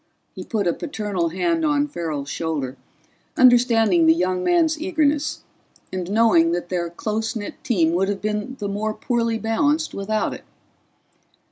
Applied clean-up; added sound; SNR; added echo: none; none; none; none.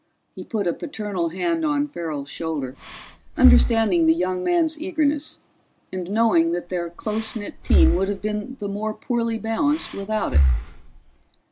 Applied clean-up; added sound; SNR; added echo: none; Breathing; 1 dB; none.